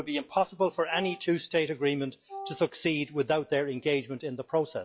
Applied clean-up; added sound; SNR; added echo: classical method log-MMSE.